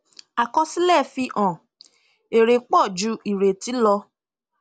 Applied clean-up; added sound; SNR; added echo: none; none; none; none.